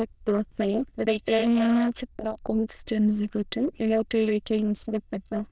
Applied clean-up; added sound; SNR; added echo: neural diffusion model UNIVERSE++.